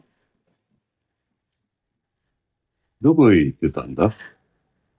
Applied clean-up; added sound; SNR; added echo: neural mask model DeepFilterNet 3.